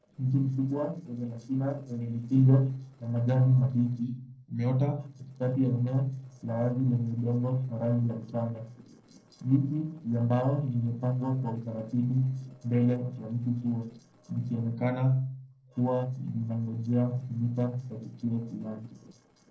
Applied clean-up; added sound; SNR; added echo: neural separator model SepFormer DNS4.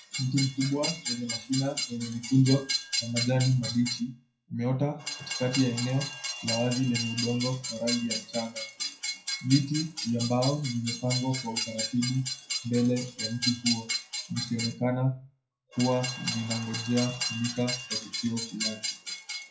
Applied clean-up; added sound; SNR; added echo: classical method WPE with log-MMSE.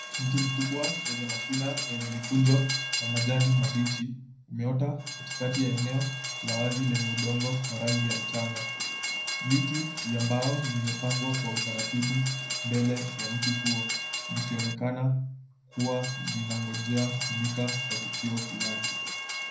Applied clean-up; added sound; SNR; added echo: none; Train; 4 dB; reverberation time 0.6 s.